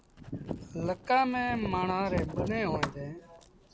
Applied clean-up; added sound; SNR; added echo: none; Writing; 14 dB; none.